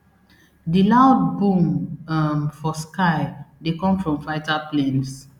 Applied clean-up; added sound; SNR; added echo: none; none; none; none.